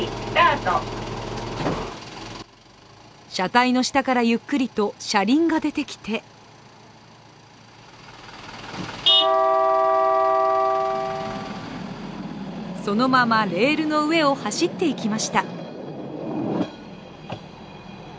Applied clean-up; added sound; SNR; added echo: none; none; none; none.